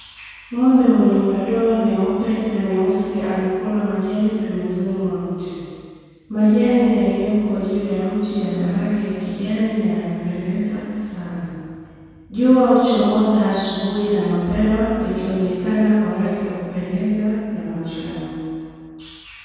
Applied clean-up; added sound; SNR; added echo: none; none; none; reverberation time 2.1 s.